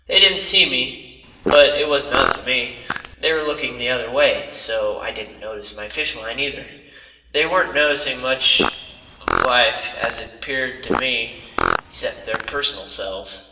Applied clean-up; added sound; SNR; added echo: none; Fart; 4 dB; reverberation time 1.2 s.